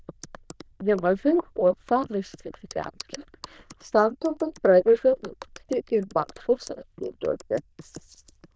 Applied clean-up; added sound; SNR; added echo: neural diffusion model UNIVERSE++.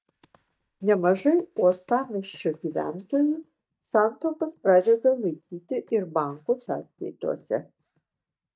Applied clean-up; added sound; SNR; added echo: neural mask model DeepFilterNet 3.